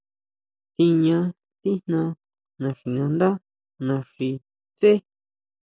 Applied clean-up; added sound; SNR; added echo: neural mask model Resemble Enhance denoiser.